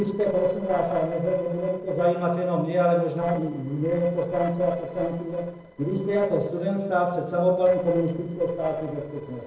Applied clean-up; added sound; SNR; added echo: neural separator model SepFormer DNS4.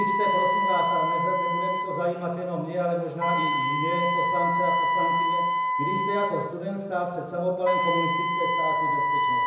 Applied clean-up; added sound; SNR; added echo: none; Wind instrument, woodwind instrument; -3 dB; reverberation time 1.0 s.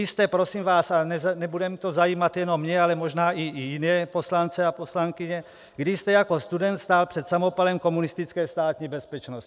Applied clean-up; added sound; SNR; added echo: none; none; none; none.